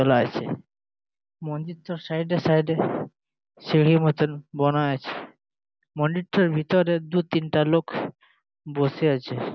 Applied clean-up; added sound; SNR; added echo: none; none; none; none.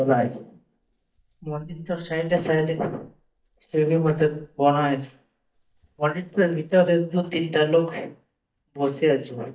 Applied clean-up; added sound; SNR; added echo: neural mask model DeepFilterNet 3.